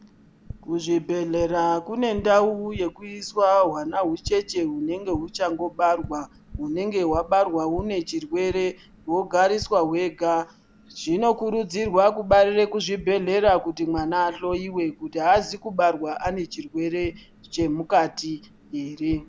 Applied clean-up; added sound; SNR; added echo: none; Tap; 19 dB; none.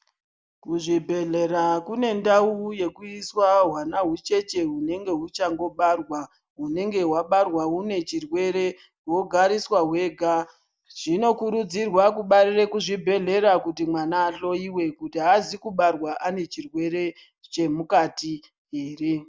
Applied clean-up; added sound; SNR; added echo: none; none; none; none.